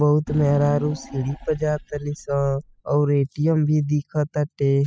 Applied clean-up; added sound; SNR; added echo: classical method spectral subtraction.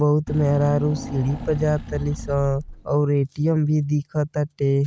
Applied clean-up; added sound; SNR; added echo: none; Engine / Car; 10 dB; none.